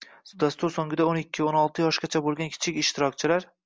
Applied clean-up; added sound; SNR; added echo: none; none; none; none.